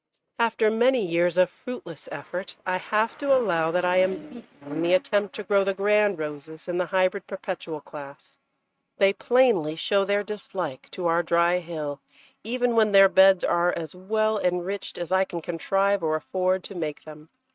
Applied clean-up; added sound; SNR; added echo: neural mask model RNNoise.